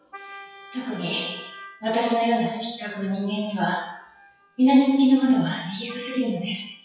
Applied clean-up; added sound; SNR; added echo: classical method WPE with log-MMSE.